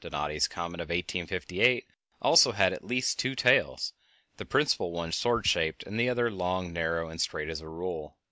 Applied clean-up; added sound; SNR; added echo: none; none; none; none.